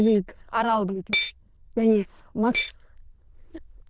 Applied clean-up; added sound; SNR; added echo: neural diffusion model UNIVERSE++.